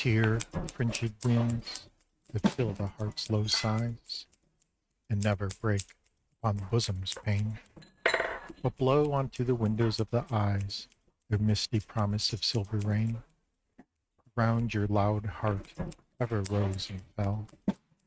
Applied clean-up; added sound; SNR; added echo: neural mask model RNNoise.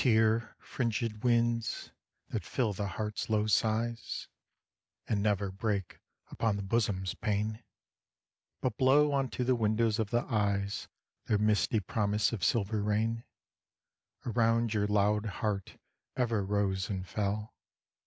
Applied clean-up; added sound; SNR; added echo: none; none; none; none.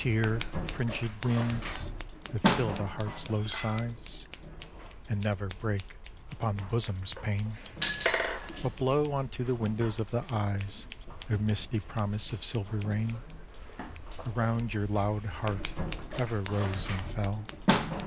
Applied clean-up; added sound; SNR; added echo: none; Scissors; 3 dB; none.